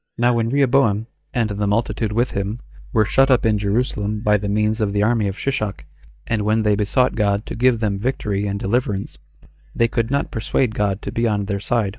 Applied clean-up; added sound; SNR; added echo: neural mask model DeepFilterNet 3.